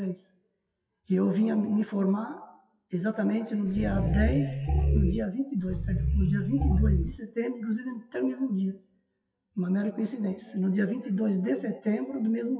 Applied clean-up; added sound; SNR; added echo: classical method WPE with log-MMSE.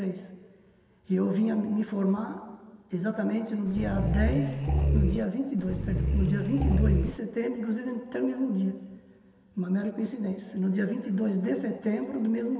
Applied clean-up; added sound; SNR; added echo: none; Growling; -3 dB; reverberation time 2.2 s.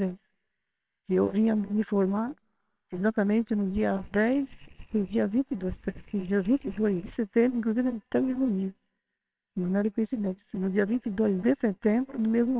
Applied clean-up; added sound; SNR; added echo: neural separator model SepFormer WHAMR!.